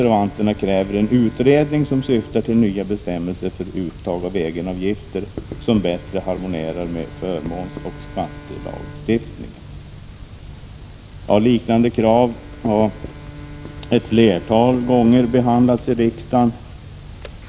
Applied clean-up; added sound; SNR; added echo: none; Writing + Bowed string instrument; 19 dB; none.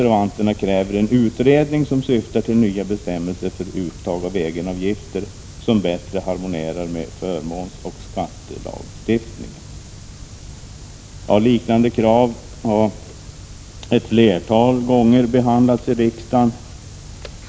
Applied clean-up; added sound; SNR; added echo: none; none; none; none.